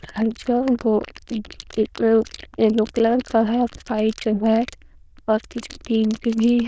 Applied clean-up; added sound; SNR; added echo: neural diffusion model UNIVERSE++.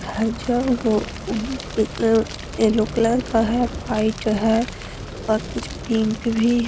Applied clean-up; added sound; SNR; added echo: none; Fire; 10 dB; none.